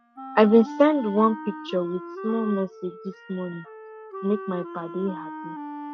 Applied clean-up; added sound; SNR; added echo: classical method log-MMSE.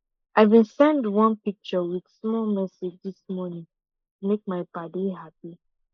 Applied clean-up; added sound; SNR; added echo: neural mask model Resemble Enhance denoiser.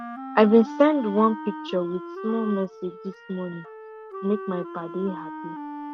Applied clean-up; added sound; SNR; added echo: none; Wind instrument, woodwind instrument; 11 dB; none.